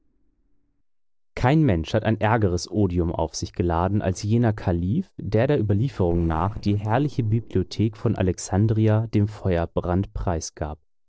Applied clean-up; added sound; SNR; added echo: neural separator model SepFormer DNS4.